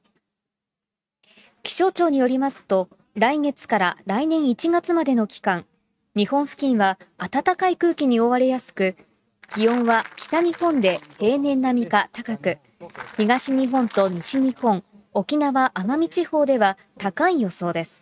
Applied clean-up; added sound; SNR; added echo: neural mask model RNNoise.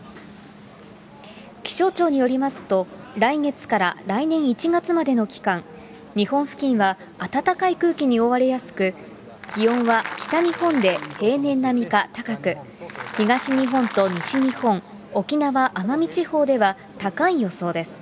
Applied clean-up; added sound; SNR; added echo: none; Applause; 11 dB; none.